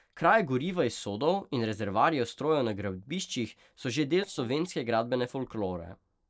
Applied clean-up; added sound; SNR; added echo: neural separator model SepFormer DNS4.